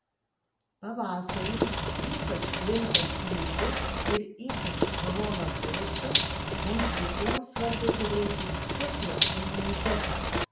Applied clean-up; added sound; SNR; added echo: none; Bathtub (filling or washing); -5 dB; none.